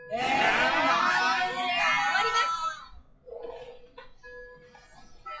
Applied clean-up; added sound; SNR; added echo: classical method WPE with log-MMSE.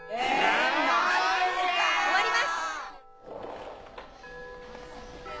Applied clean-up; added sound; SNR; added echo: none; none; none; none.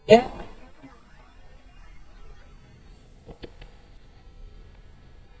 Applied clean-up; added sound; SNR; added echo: neural mask model DeepFilterNet 3.